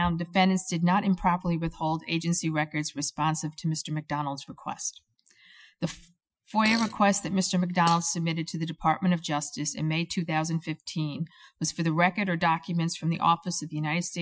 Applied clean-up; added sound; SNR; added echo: classical method Wiener filter.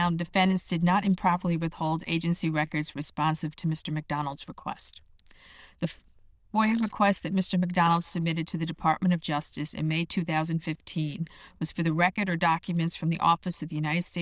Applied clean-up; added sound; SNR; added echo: neural diffusion model UNIVERSE++.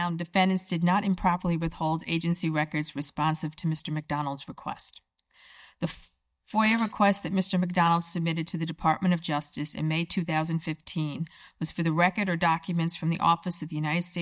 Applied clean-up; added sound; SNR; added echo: neural mask model DeepFilterNet 3.